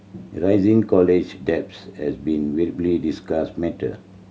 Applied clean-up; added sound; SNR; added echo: none; none; none; none.